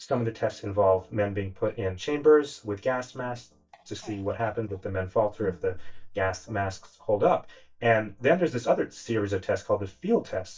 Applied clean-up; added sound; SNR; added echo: neural mask model DeepFilterNet 3.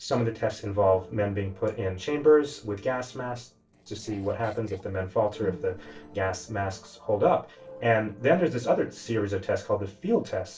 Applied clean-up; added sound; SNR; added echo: neural separator model SepFormer DNS4.